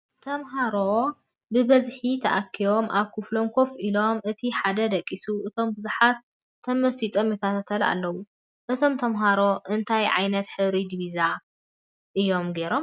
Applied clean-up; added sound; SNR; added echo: none; none; none; none.